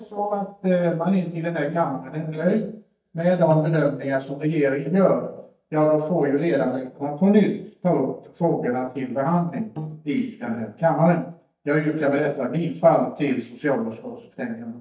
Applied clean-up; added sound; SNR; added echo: neural mask model DeepFilterNet 3.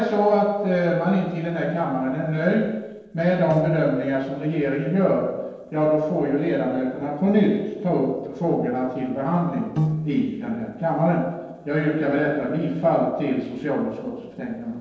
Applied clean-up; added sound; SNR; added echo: neural separator model SepFormer DNS4.